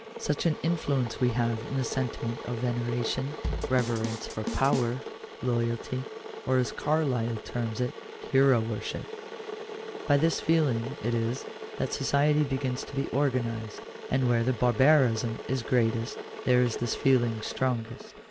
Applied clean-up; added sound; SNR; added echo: none; Boiling / Water + Drum kit; 10 dB; none.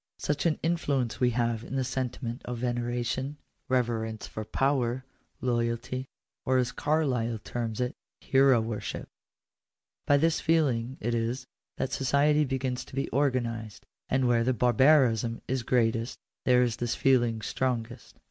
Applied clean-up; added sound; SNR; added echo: none; none; none; none.